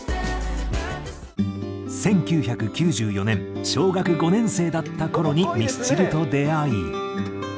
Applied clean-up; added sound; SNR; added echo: none; none; none; none.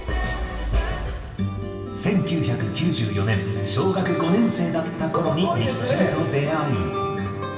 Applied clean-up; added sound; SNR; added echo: none; none; none; reverberation time 2.6 s.